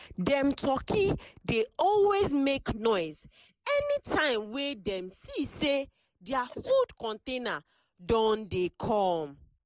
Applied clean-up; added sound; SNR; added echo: neural mask model Resemble Enhance denoiser.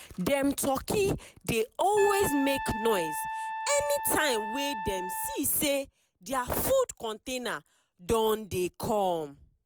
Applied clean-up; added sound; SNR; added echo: none; Trumpet; 5 dB; none.